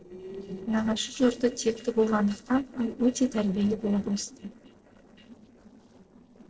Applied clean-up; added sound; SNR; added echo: neural separator model SepFormer DNS4.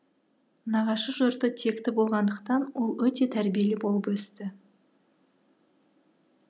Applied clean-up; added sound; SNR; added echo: none; none; none; none.